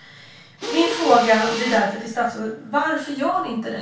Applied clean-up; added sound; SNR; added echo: none; Mechanisms; 7 dB; reverberation time 0.3 s.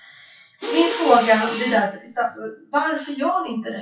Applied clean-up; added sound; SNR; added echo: classical method WPE with log-MMSE.